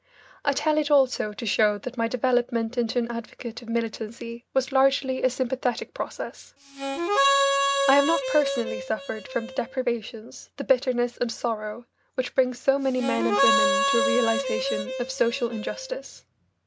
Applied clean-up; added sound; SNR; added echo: none; Harmonica; 0 dB; none.